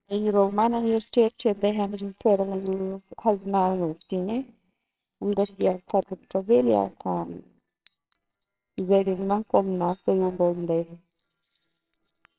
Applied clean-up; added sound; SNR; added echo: neural separator model SepFormer WHAMR!.